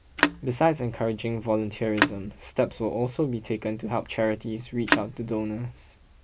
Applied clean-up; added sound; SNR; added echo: none; Telephone; 2 dB; none.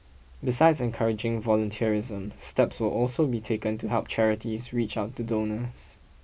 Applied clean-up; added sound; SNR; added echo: none; none; none; none.